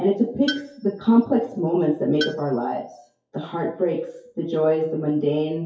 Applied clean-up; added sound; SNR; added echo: classical method WPE with log-MMSE.